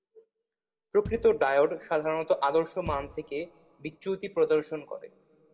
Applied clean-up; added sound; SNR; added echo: none; Bass drum; 16 dB; reverberation time 2.5 s.